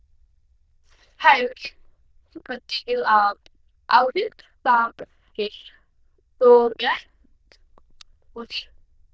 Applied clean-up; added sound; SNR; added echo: neural diffusion model UNIVERSE++.